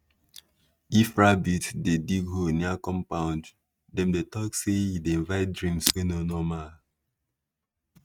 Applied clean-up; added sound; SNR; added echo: neural mask model RNNoise.